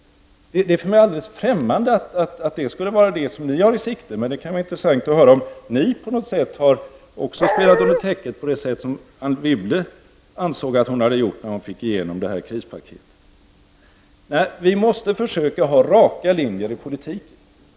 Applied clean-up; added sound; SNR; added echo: none; Dog; -2 dB; none.